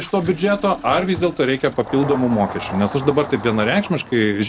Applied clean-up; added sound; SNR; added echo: none; Engine starting; 14 dB; none.